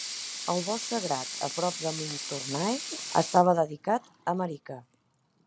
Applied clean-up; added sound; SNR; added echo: none; Sink (filling or washing) / Water tap, faucet / Liquid; 9 dB; none.